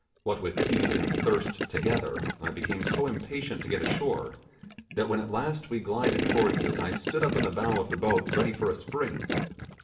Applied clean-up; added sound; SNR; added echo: none; Gurgling; 1 dB; reverberation time 0.7 s.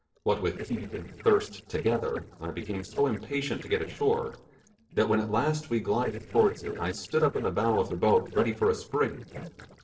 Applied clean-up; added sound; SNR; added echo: neural separator model SepFormer DNS4.